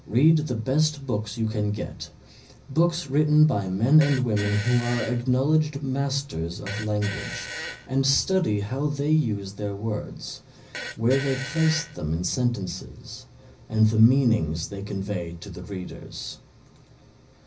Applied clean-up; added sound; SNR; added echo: none; Fart; 13 dB; reverberation time 0.4 s.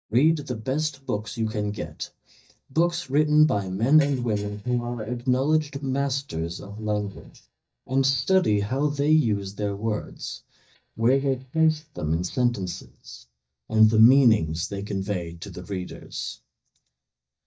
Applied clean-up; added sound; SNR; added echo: neural mask model DeepFilterNet 3.